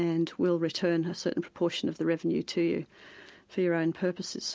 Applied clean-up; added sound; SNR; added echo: none; none; none; none.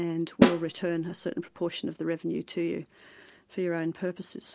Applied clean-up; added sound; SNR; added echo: none; Snare drum; -4 dB; none.